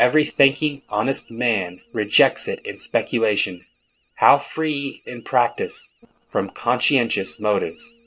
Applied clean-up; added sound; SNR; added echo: neural separator model SepFormer DNS4.